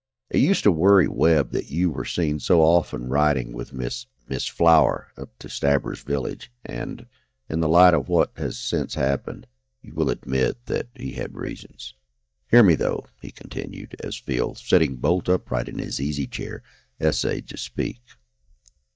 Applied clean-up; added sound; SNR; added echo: neural mask model DeepFilterNet 3.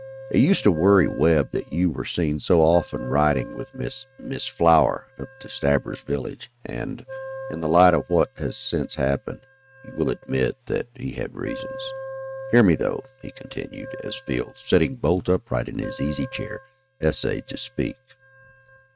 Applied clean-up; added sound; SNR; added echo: neural mask model RNNoise.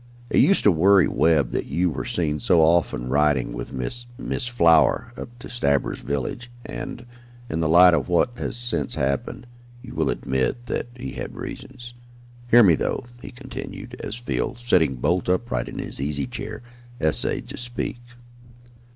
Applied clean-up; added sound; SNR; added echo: none; none; none; none.